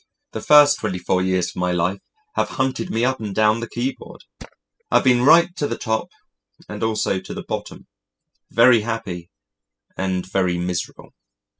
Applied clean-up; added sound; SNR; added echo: classical method spectral subtraction.